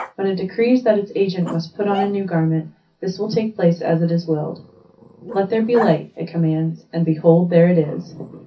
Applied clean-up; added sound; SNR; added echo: none; Growling; 17 dB; reverberation time 0.3 s.